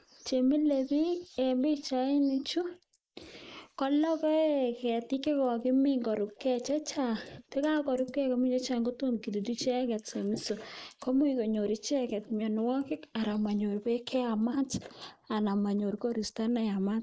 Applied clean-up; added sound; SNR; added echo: neural mask model Resemble Enhance denoiser.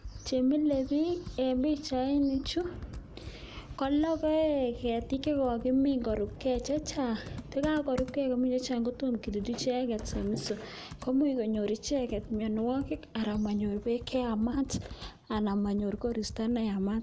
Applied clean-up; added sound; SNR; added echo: none; Computer keyboard; 15 dB; none.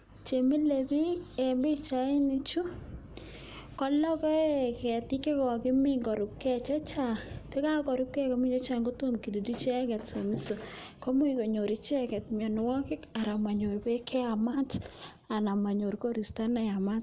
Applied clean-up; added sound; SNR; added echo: none; none; none; none.